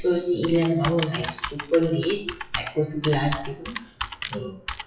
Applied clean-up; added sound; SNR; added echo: classical method WPE with log-MMSE.